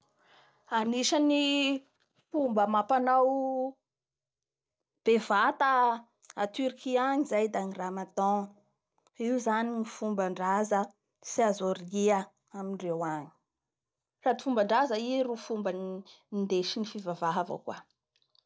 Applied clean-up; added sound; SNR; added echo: none; none; none; none.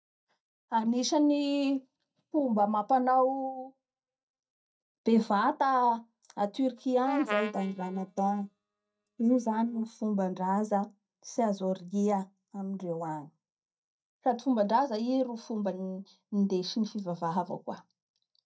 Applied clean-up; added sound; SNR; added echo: neural mask model DeepFilterNet 3.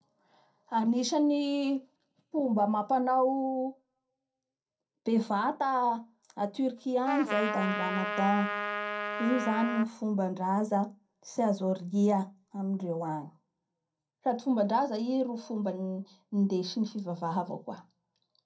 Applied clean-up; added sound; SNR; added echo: none; Trumpet; 4 dB; reverberation time 0.2 s.